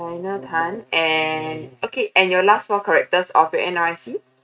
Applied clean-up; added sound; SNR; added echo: neural mask model RNNoise.